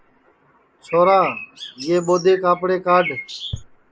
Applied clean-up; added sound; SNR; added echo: none; Bird; 13 dB; none.